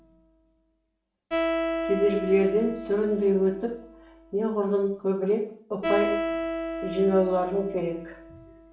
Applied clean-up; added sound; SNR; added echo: none; Acoustic guitar; 6 dB; reverberation time 0.5 s.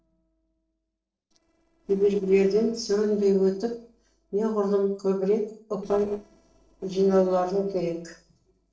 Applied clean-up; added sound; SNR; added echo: neural separator model SepFormer DNS4.